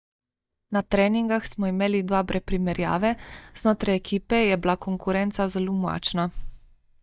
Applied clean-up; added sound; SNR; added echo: neural mask model DeepFilterNet 3.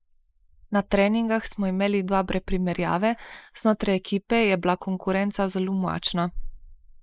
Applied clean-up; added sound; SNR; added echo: neural mask model Resemble Enhance denoiser.